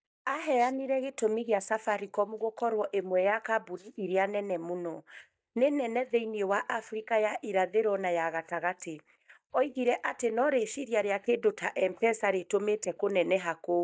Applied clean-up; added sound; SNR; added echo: neural mask model DeepFilterNet 3.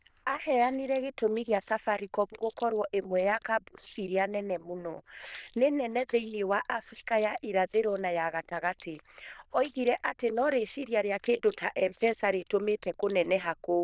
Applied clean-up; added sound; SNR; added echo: neural diffusion model UNIVERSE++.